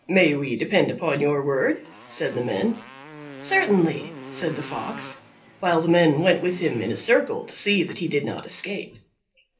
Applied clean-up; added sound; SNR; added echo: none; Motorcycle; 20 dB; reverberation time 0.3 s.